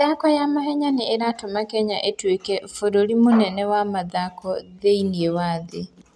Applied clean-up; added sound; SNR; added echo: none; none; none; none.